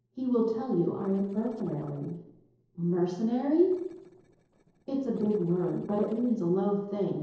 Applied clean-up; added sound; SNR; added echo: neural separator model SepFormer DNS4.